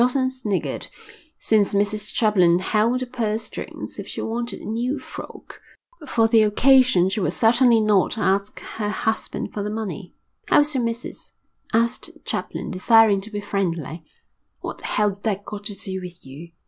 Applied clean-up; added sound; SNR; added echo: none; none; none; none.